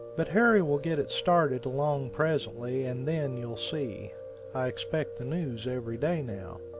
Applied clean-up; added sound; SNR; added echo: none; Piano; 13 dB; none.